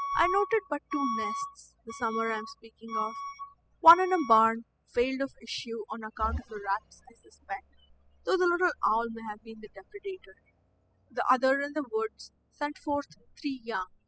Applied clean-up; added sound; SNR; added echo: classical method spectral subtraction.